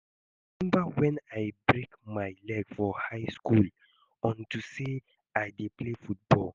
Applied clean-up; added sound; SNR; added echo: none; none; none; none.